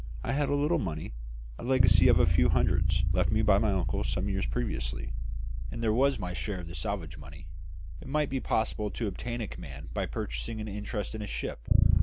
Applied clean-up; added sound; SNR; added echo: none; Bass guitar; -3 dB; none.